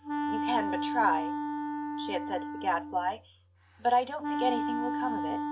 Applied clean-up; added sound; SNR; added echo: none; Wind instrument, woodwind instrument; 1 dB; none.